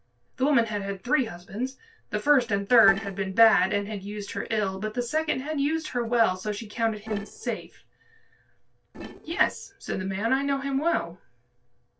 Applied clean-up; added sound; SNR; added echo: neural separator model SepFormer DNS4.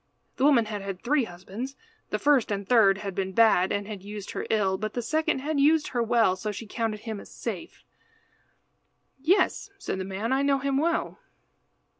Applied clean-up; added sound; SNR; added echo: none; none; none; none.